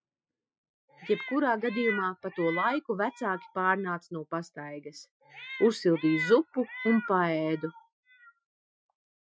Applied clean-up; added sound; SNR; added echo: classical method Wiener filter.